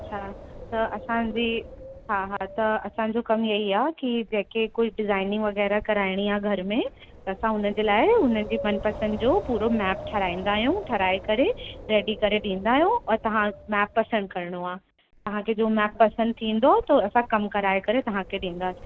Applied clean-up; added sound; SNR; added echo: none; Wind; 16 dB; none.